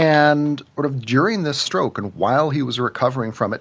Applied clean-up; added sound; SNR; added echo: none; none; none; none.